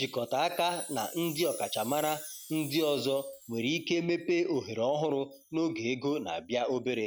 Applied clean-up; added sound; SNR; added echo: none; Chime; 16 dB; none.